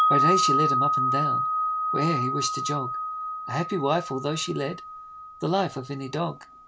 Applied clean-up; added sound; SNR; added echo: none; Wind chime; -2 dB; none.